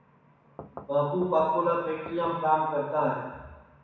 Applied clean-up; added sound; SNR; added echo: none; Knock / Wood; 17 dB; reverberation time 1.1 s.